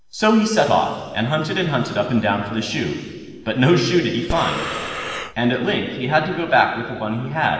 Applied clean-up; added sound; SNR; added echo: neural separator model SepFormer DNS4.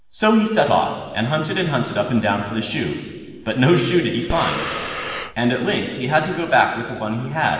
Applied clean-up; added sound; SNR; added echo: none; Breathing; 7 dB; reverberation time 1.7 s.